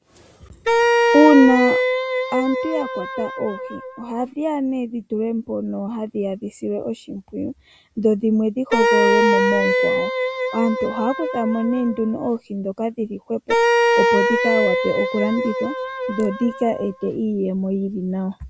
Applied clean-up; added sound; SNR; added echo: none; Wind instrument, woodwind instrument; -2 dB; none.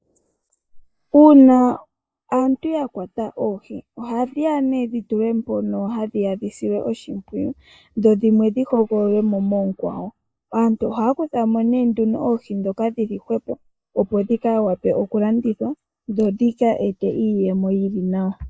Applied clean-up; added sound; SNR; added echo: neural mask model Resemble Enhance denoiser.